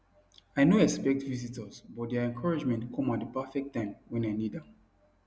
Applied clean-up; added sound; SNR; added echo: none; none; none; none.